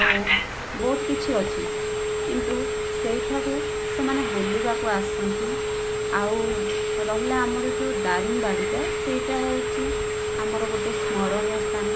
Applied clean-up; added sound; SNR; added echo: none; Telephone; -3 dB; none.